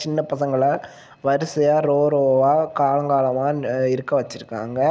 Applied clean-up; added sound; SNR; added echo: none; none; none; none.